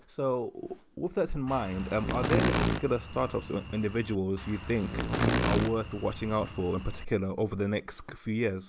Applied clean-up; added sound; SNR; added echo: none; Insect; 1 dB; none.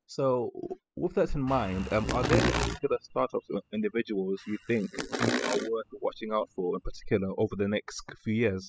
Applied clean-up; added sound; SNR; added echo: classical method spectral subtraction.